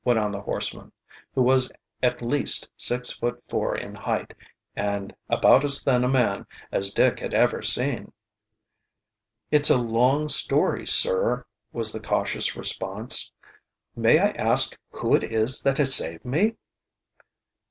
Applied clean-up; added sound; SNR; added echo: none; none; none; none.